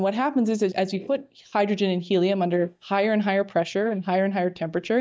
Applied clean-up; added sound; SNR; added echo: neural mask model DeepFilterNet 3.